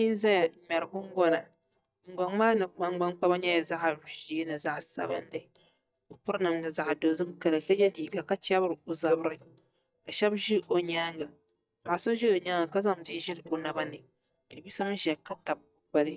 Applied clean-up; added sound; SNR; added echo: neural mask model DeepFilterNet 3.